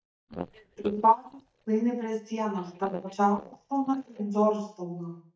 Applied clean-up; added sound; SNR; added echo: neural mask model DeepFilterNet 3.